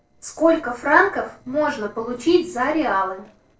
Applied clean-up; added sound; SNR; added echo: neural separator model SepFormer DNS4.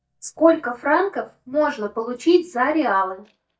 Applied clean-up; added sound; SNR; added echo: neural mask model DeepFilterNet 3.